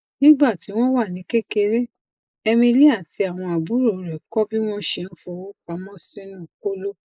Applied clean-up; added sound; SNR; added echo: neural mask model Resemble Enhance denoiser.